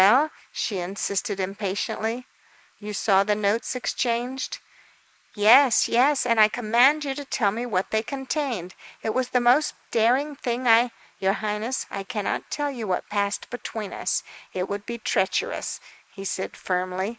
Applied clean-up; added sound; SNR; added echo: neural mask model Resemble Enhance denoiser.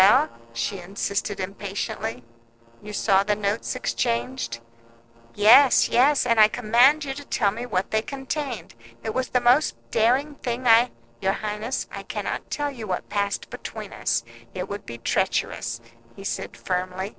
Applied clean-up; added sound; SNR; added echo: neural separator model SepFormer DNS4.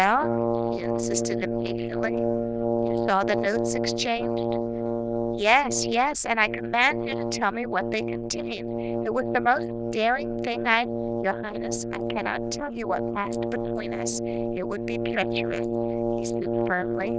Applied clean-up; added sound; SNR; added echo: neural diffusion model UNIVERSE++.